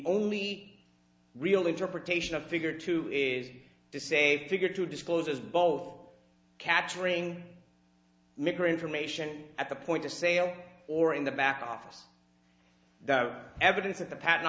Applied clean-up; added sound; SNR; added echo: none; none; none; none.